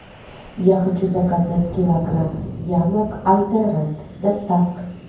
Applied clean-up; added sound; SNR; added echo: none; Wind; 13 dB; reverberation time 0.9 s.